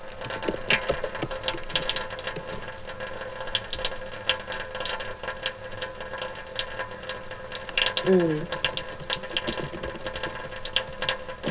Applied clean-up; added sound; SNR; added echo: none; Sink (filling or washing) / Water tap, faucet; -3 dB; none.